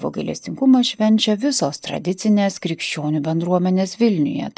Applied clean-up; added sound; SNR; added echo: neural mask model DeepFilterNet 3.